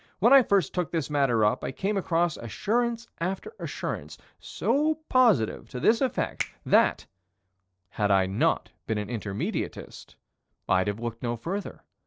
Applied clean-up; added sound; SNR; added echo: neural separator model SepFormer DNS4.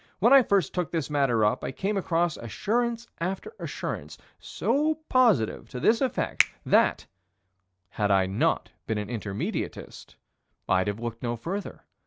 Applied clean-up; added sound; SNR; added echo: none; Finger snapping; 9 dB; none.